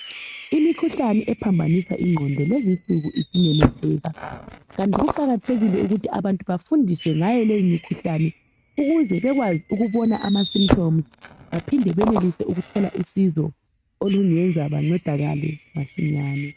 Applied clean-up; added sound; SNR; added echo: neural mask model RNNoise.